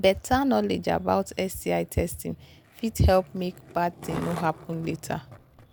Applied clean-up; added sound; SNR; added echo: none; Skateboard; 18 dB; none.